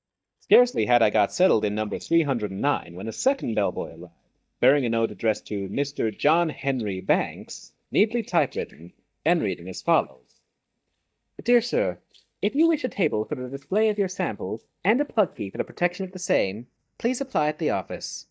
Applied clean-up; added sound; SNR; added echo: neural mask model DeepFilterNet 3.